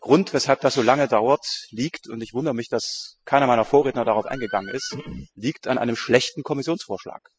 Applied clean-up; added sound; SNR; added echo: classical method spectral subtraction.